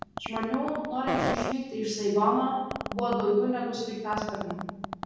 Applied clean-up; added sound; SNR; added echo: none; Fart; 7 dB; reverberation time 1.3 s.